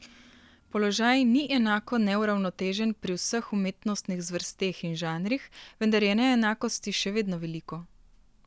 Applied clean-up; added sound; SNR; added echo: none; none; none; none.